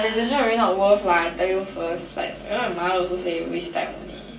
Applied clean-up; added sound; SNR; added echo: none; none; none; reverberation time 0.3 s.